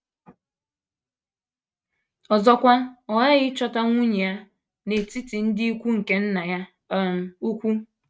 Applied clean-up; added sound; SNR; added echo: neural mask model RNNoise.